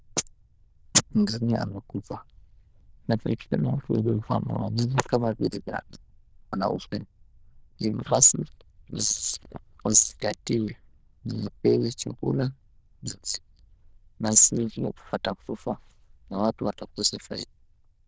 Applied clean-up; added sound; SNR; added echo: neural diffusion model UNIVERSE++.